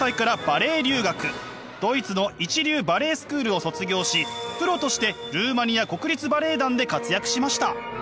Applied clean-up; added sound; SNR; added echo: none; none; none; none.